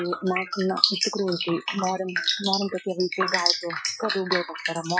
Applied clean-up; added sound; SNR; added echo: classical method Wiener filter.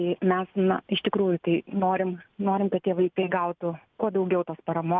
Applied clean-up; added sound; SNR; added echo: none; none; none; none.